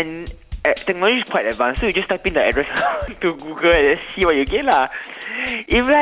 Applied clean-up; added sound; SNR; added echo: none; Drum / Drum kit; 15 dB; none.